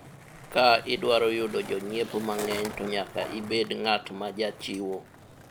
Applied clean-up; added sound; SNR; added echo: none; Skateboard; 14 dB; none.